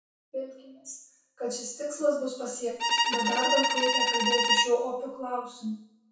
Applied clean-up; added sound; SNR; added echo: none; Bowed string instrument; -5 dB; reverberation time 0.6 s.